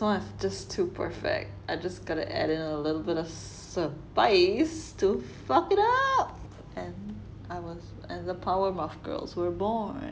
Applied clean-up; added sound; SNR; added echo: none; none; none; none.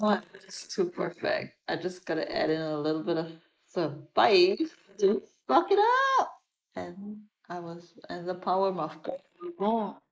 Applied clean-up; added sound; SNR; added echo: neural mask model Resemble Enhance denoiser.